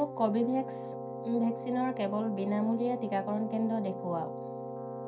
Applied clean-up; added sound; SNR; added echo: none; Keyboard (musical); 7 dB; reverberation time 0.3 s.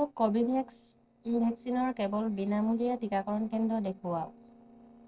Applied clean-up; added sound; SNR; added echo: neural separator model SepFormer DNS4.